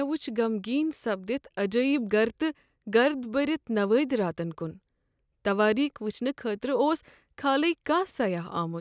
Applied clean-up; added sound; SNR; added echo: none; none; none; none.